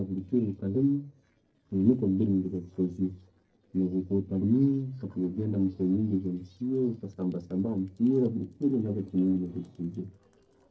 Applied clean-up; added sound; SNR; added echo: neural separator model SepFormer DNS4.